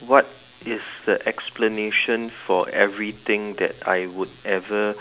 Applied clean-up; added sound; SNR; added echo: none; none; none; none.